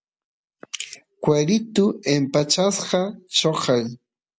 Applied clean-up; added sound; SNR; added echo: none; none; none; none.